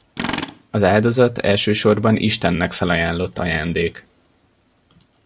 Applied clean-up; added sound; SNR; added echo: none; Tools; 13 dB; none.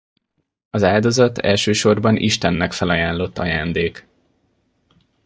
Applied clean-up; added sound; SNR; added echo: neural mask model DeepFilterNet 3.